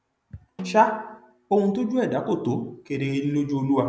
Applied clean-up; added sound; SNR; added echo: none; Snare drum; 17 dB; none.